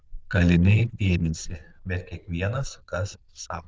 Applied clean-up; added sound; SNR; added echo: neural diffusion model UNIVERSE++.